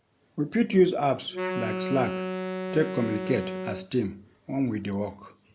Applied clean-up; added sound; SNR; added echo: none; Wind instrument, woodwind instrument; 5 dB; none.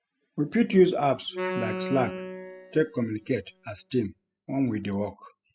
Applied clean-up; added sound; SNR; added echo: classical method spectral subtraction.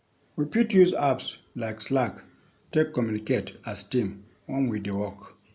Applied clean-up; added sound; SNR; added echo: none; none; none; none.